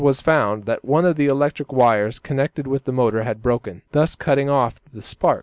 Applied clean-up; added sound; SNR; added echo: none; none; none; none.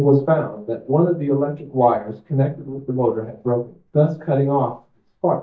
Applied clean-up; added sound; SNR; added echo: neural mask model DeepFilterNet 3.